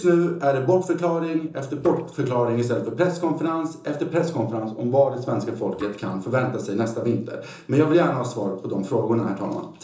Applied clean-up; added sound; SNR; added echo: neural separator model SepFormer DNS4.